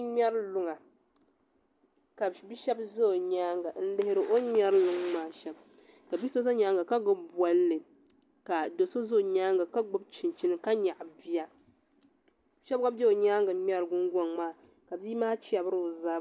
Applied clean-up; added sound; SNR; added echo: none; none; none; none.